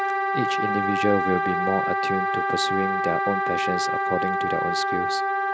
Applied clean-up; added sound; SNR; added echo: none; Wind instrument, woodwind instrument; -4 dB; none.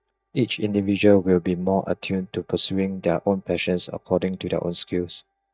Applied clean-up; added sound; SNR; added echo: neural mask model DeepFilterNet 3.